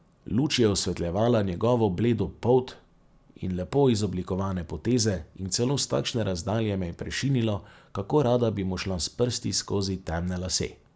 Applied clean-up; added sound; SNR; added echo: none; none; none; none.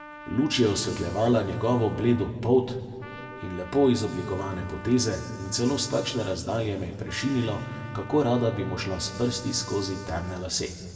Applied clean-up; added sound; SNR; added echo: none; Trumpet; 17 dB; reverberation time 1.7 s.